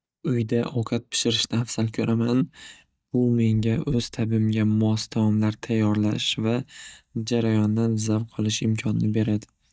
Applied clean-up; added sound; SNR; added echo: neural mask model DeepFilterNet 3.